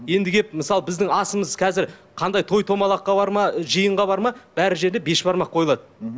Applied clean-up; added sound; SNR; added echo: none; none; none; none.